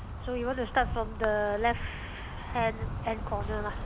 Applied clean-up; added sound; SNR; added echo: none; Insect; 4 dB; none.